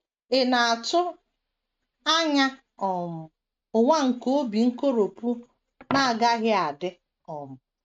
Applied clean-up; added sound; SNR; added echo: neural mask model RNNoise.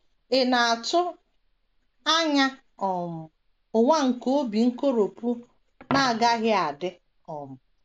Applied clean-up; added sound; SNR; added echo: none; Coin (dropping); 19 dB; none.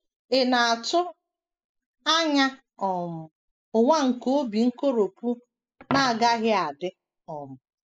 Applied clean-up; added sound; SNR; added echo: classical method spectral subtraction.